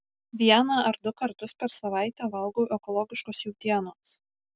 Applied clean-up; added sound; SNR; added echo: none; none; none; none.